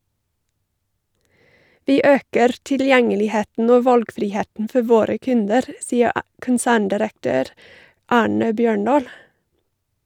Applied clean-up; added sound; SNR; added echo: none; none; none; none.